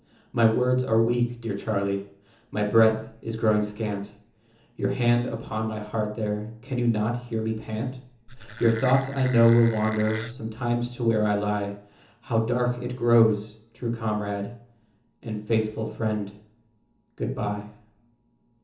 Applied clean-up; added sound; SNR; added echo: none; Wood; 13 dB; reverberation time 0.7 s.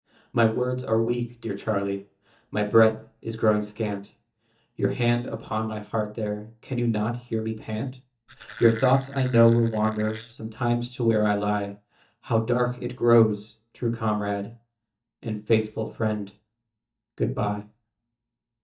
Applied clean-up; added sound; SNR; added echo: neural mask model DeepFilterNet 3.